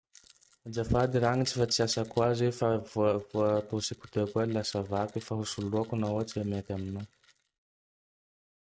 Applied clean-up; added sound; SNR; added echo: neural mask model RNNoise.